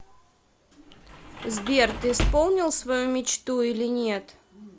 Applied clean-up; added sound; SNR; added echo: none; Sliding door / Slam; 5 dB; none.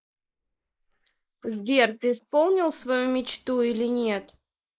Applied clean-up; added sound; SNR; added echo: neural mask model Resemble Enhance denoiser.